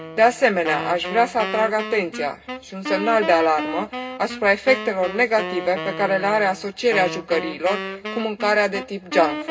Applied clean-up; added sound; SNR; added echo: none; Wind instrument, woodwind instrument; 9 dB; reverberation time 0.2 s.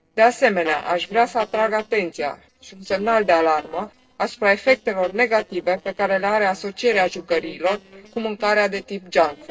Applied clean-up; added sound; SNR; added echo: neural separator model SepFormer DNS4.